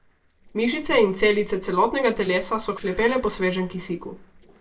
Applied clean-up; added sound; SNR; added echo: neural separator model SepFormer DNS4.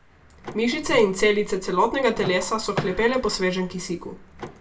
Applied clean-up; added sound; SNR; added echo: none; Door / Car; 15 dB; reverberation time 0.2 s.